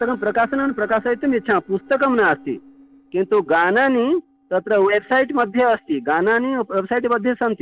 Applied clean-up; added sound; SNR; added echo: neural separator model SepFormer DNS4.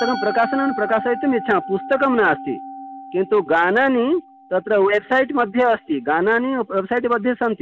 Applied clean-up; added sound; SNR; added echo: none; Musical instrument; 14 dB; none.